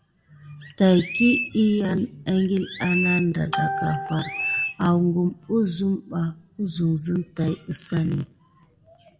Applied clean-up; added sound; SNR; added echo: none; Chirp, tweet; 7 dB; reverberation time 0.4 s.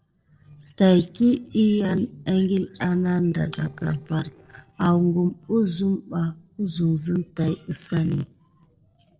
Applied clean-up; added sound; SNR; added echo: neural separator model SepFormer DNS4.